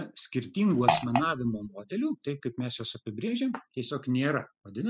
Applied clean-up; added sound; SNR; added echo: classical method spectral subtraction.